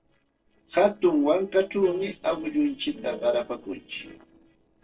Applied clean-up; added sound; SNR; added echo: neural separator model SepFormer DNS4.